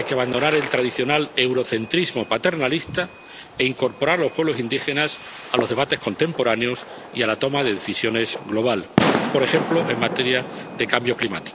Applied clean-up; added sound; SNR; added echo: none; Fireworks; 7 dB; none.